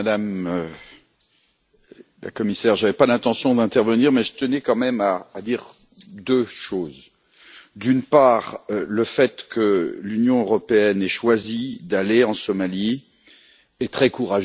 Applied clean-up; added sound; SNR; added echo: none; none; none; none.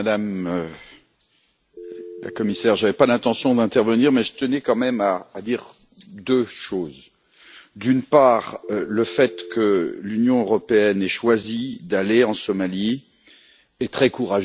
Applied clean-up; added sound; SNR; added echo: none; Telephone; 15 dB; none.